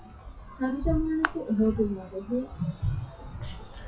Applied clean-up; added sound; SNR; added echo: classical method WPE with log-MMSE.